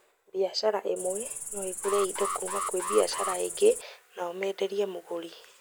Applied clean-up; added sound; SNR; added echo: none; Alarm + Cricket; 4 dB; none.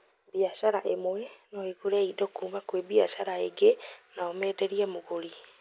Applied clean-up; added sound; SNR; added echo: none; none; none; none.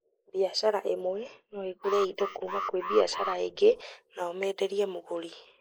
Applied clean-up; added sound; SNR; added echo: neural mask model Resemble Enhance denoiser.